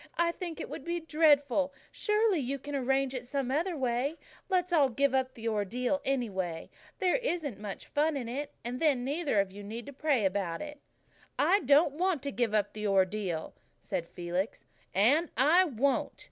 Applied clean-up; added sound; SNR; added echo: none; none; none; none.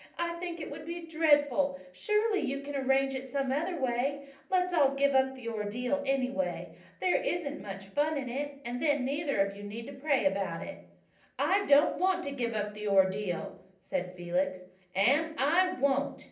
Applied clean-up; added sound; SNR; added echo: none; none; none; reverberation time 0.6 s.